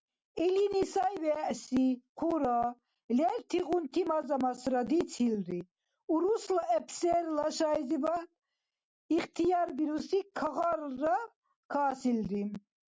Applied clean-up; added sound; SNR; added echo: none; none; none; none.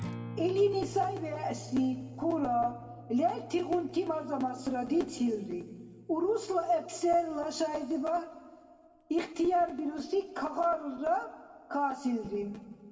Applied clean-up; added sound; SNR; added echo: none; Acoustic guitar; 17 dB; reverberation time 1.6 s.